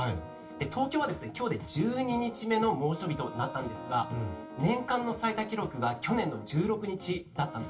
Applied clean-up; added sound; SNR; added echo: none; Wind instrument, woodwind instrument; 16 dB; reverberation time 0.2 s.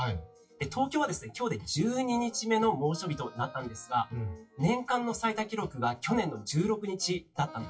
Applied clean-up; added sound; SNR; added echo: classical method WPE with log-MMSE.